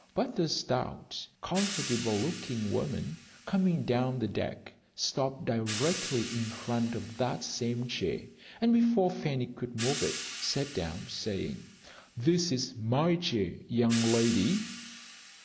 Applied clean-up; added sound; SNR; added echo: none; Hi-hat; 12 dB; none.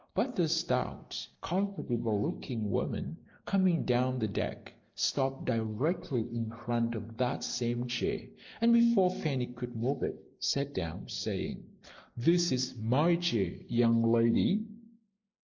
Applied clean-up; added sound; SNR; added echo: neural mask model Resemble Enhance denoiser.